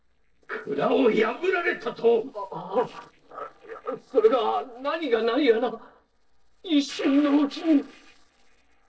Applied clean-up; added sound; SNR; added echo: neural separator model SepFormer DNS4.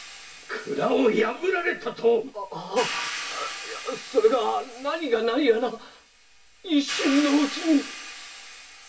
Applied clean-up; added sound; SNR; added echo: none; Hi-hat; 12 dB; reverberation time 0.2 s.